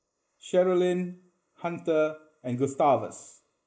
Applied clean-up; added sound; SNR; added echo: neural mask model Resemble Enhance denoiser.